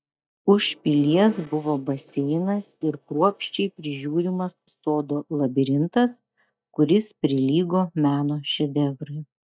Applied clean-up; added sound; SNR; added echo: neural mask model DeepFilterNet 3.